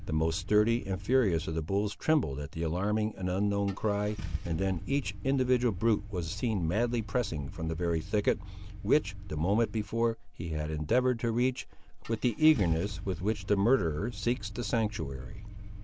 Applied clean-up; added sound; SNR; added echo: none; Engine starting / Car; 12 dB; none.